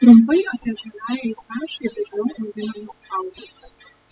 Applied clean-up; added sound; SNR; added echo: classical method spectral subtraction.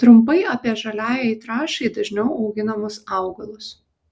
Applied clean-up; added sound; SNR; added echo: none; none; none; none.